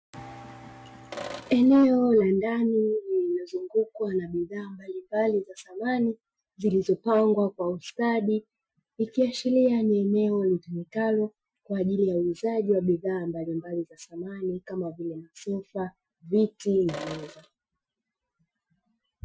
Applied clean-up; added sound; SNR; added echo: classical method Wiener filter.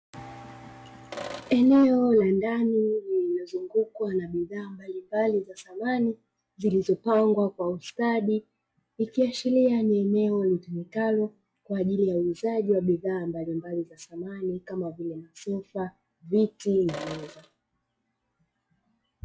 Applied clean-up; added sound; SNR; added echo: classical method log-MMSE.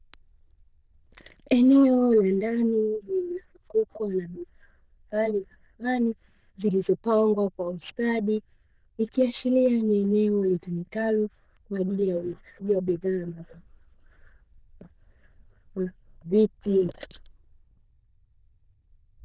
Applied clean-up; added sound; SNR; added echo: neural diffusion model UNIVERSE++.